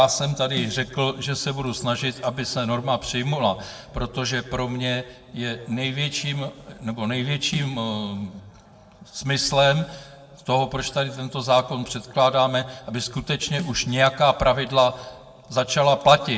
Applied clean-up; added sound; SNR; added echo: none; Snare drum; 15 dB; reverberation time 0.9 s.